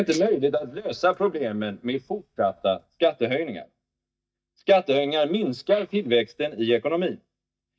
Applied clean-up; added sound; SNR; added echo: neural mask model DeepFilterNet 3.